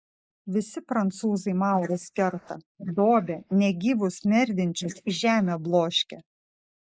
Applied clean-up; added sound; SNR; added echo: neural mask model Resemble Enhance denoiser.